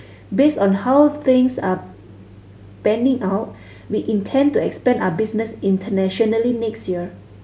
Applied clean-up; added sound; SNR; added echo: none; none; none; none.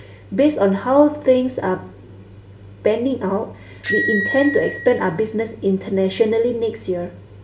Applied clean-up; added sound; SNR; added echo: none; Bicycle bell; 5 dB; reverberation time 0.4 s.